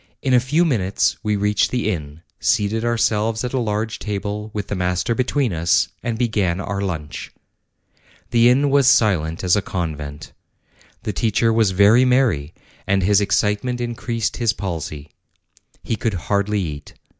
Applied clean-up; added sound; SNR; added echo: none; none; none; none.